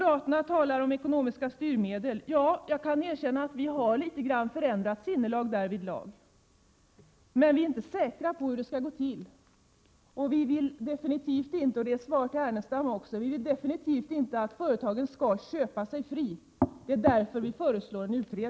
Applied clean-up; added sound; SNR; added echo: none; none; none; none.